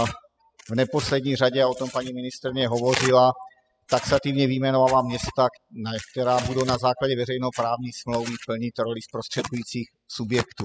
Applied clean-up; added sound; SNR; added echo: classical method spectral subtraction.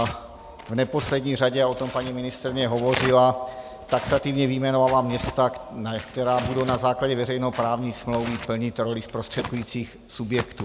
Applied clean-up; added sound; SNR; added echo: none; Tearing; 12 dB; none.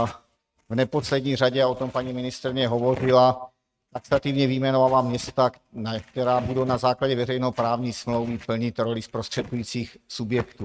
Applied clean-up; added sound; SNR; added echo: neural mask model RNNoise.